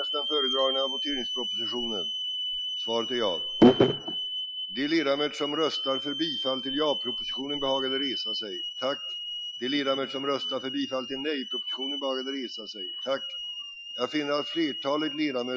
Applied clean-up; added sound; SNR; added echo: classical method Wiener filter.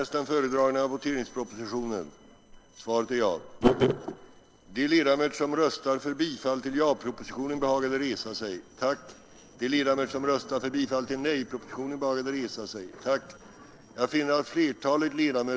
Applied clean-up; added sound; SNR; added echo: neural separator model SepFormer DNS4.